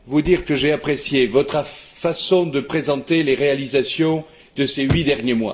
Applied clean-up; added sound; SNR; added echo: none; Chirp, tweet / Slam / Car; 15 dB; reverberation time 0.5 s.